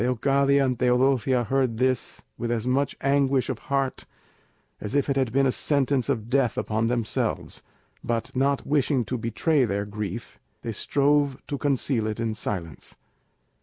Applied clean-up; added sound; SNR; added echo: none; none; none; none.